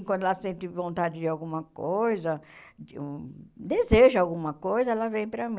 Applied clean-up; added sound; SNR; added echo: none; none; none; none.